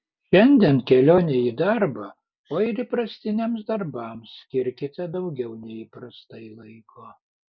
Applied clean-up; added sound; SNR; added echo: none; none; none; none.